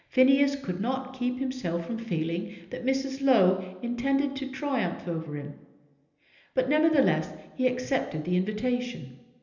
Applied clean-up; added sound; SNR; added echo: none; none; none; reverberation time 0.8 s.